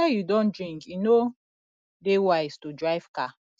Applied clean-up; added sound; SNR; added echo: none; none; none; none.